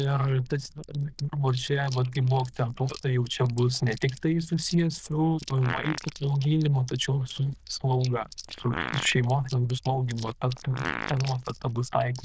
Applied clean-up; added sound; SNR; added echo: neural diffusion model UNIVERSE++.